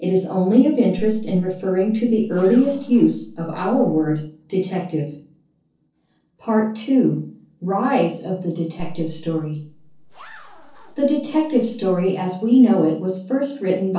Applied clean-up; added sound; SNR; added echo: neural separator model SepFormer DNS4.